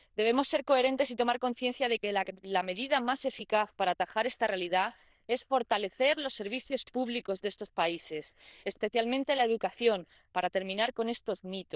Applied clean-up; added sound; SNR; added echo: neural diffusion model UNIVERSE++.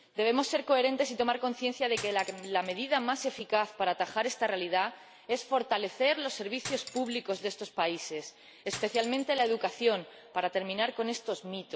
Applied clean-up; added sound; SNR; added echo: none; Cutlery, silverware; 15 dB; none.